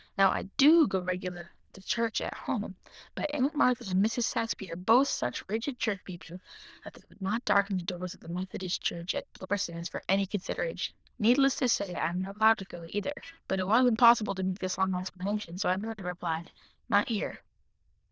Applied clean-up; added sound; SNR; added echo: neural diffusion model UNIVERSE++.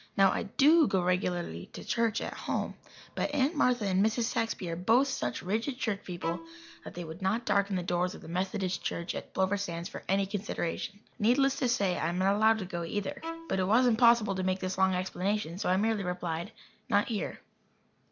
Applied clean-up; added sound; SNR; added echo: none; Bowed string instrument; 16 dB; none.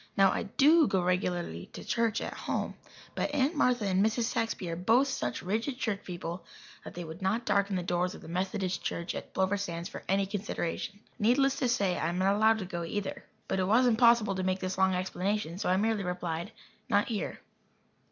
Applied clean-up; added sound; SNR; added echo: none; none; none; none.